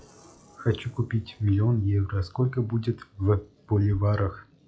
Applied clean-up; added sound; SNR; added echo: classical method log-MMSE.